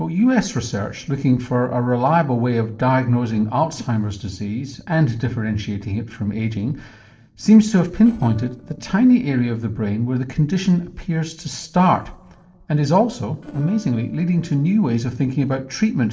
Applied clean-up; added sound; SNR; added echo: neural separator model SepFormer DNS4.